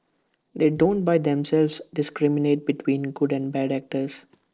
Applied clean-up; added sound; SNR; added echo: neural separator model SepFormer DNS4.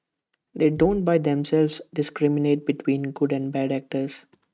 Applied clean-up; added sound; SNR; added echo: neural mask model RNNoise.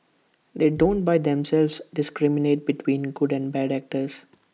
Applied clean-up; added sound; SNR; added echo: none; Bass drum; 16 dB; none.